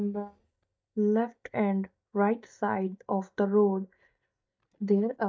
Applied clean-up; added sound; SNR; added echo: neural mask model DeepFilterNet 3.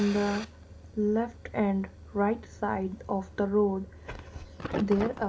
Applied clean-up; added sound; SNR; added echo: none; Fire; 13 dB; reverberation time 0.2 s.